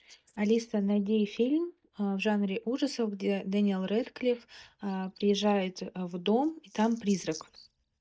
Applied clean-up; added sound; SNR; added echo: neural mask model DeepFilterNet 3.